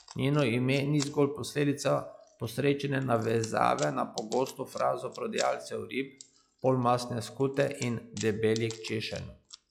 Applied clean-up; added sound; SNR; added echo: classical method log-MMSE.